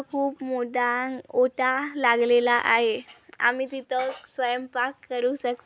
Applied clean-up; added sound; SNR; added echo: none; none; none; none.